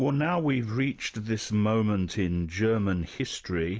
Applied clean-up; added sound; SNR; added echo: none; none; none; none.